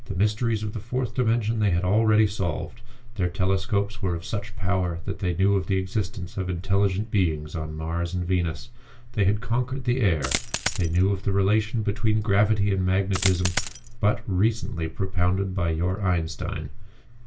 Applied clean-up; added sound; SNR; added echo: none; Coin (dropping); 7 dB; reverberation time 0.2 s.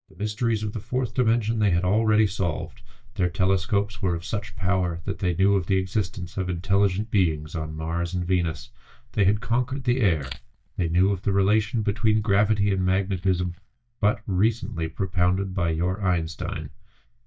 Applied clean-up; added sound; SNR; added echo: neural mask model DeepFilterNet 3.